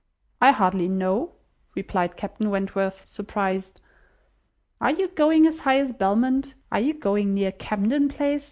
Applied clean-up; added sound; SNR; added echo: none; none; none; none.